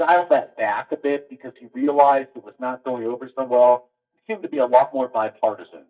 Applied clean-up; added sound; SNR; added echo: neural mask model DeepFilterNet 3.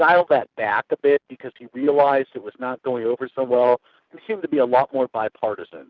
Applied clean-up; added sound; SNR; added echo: none; none; none; none.